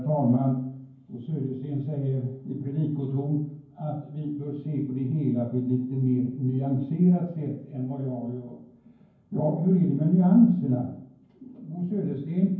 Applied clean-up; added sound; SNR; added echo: none; none; none; reverberation time 0.9 s.